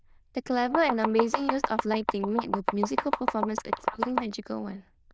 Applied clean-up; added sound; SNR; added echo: neural diffusion model UNIVERSE++.